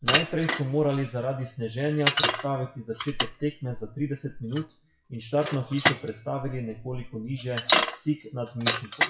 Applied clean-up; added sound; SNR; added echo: classical method WPE with log-MMSE.